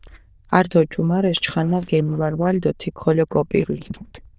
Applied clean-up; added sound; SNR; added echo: neural diffusion model UNIVERSE++.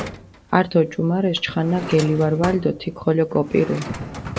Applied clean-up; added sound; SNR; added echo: none; Drawer open or close; 13 dB; none.